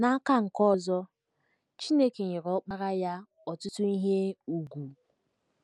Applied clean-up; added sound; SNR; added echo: none; none; none; none.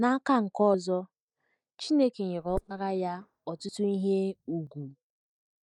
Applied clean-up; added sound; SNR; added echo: neural mask model DeepFilterNet 3.